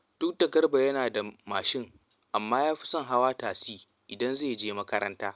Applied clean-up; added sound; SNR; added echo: none; none; none; none.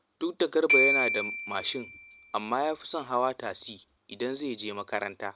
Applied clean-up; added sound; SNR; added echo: none; Glockenspiel; 0 dB; none.